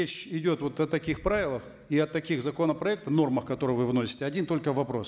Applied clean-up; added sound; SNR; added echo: none; none; none; none.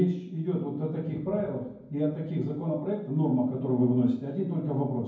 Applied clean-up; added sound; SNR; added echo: none; none; none; reverberation time 0.9 s.